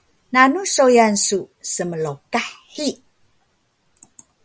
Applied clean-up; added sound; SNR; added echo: none; none; none; none.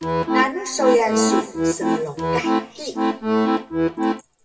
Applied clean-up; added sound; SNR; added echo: none; Accordion; -4 dB; reverberation time 1.3 s.